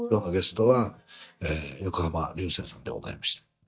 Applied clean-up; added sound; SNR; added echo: neural mask model DeepFilterNet 3.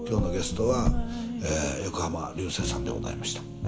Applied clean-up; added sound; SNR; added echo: none; Car; 0 dB; reverberation time 0.5 s.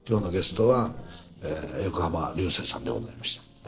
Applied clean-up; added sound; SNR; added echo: neural separator model SepFormer DNS4.